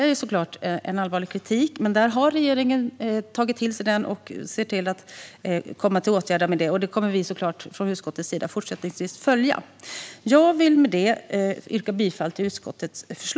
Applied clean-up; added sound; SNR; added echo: none; none; none; none.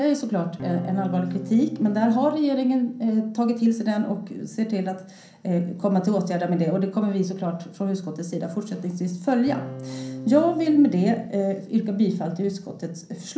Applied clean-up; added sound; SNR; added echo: none; Electric guitar / Strum; 11 dB; reverberation time 0.6 s.